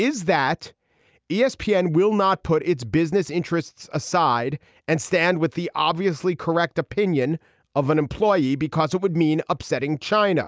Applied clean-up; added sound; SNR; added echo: none; none; none; none.